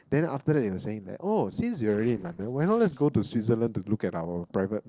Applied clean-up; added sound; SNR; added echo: neural separator model SepFormer DNS4.